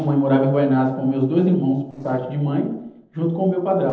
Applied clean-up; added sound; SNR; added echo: neural separator model SepFormer DNS4.